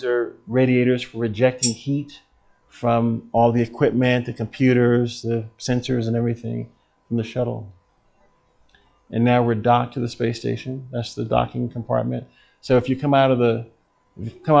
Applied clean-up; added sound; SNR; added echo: classical method log-MMSE.